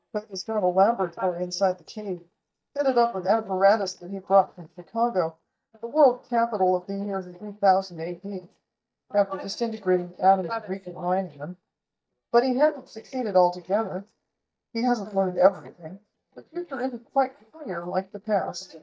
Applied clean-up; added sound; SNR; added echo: neural mask model DeepFilterNet 3.